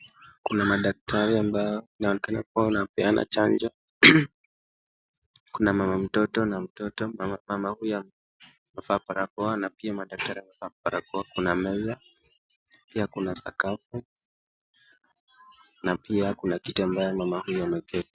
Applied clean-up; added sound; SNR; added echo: none; none; none; none.